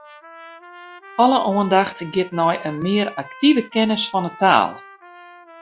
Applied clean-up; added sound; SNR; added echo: classical method log-MMSE.